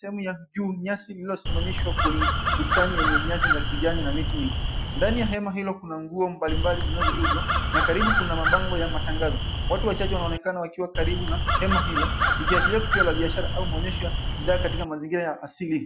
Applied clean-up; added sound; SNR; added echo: none; Crow; -5 dB; none.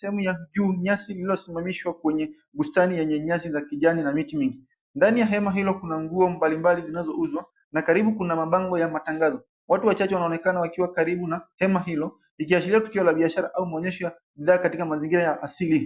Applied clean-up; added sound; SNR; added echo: none; none; none; none.